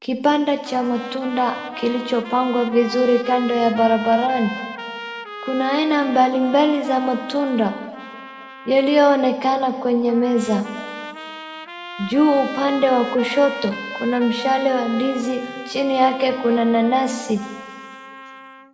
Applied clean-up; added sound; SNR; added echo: none; Trumpet; 14 dB; reverberation time 1.9 s.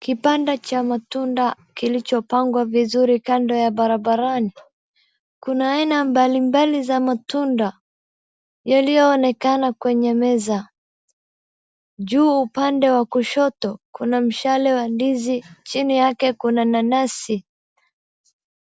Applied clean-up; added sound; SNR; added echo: none; none; none; none.